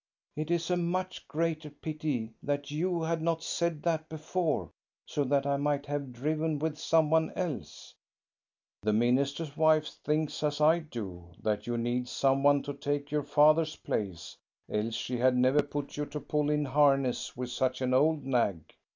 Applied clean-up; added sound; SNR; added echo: none; Fireworks; 16 dB; none.